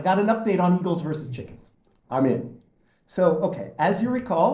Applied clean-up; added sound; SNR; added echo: neural separator model SepFormer DNS4.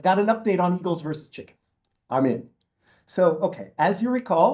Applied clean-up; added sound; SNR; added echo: neural mask model DeepFilterNet 3.